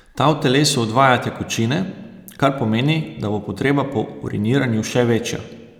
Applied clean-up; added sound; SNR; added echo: none; none; none; none.